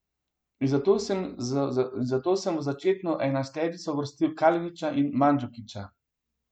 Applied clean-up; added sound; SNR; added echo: none; none; none; none.